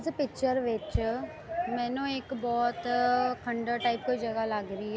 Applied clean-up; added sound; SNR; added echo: none; Bass drum; 11 dB; none.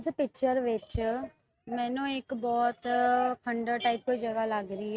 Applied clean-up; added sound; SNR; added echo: neural mask model RNNoise.